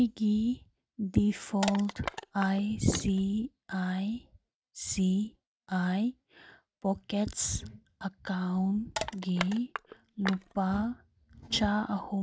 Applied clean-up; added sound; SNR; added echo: neural mask model RNNoise.